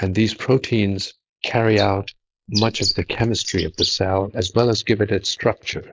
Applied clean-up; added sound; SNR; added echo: neural mask model Resemble Enhance denoiser.